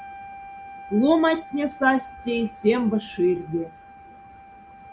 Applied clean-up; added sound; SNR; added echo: none; Wind instrument, woodwind instrument; 18 dB; none.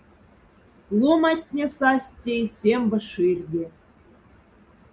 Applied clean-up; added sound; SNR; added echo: none; none; none; none.